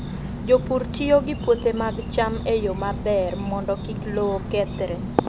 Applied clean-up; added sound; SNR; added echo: none; Insect; 7 dB; none.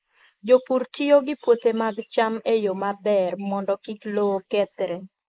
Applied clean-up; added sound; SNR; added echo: neural mask model Resemble Enhance denoiser.